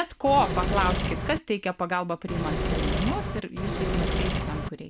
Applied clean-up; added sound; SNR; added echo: none; Engine / Mechanisms; -1 dB; none.